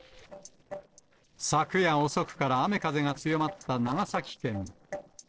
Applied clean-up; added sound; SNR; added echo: neural separator model SepFormer DNS4.